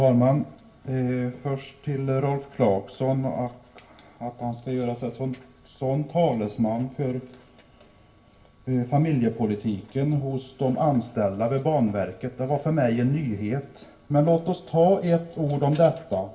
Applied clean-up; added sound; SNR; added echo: none; none; none; reverberation time 0.2 s.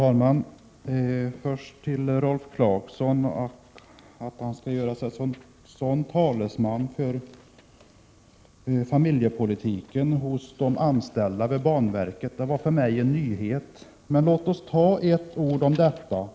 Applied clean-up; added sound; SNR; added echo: none; none; none; none.